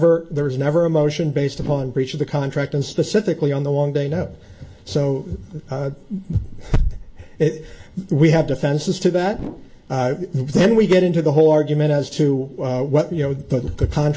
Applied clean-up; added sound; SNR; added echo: none; Whoosh, swoosh, swish; 11 dB; none.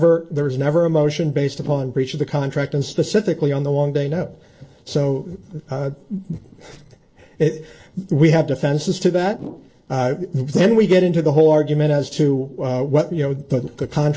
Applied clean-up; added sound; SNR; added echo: neural separator model SepFormer DNS4.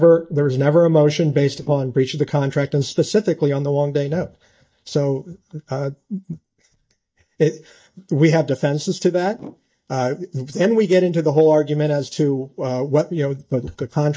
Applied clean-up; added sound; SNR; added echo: neural mask model DeepFilterNet 3.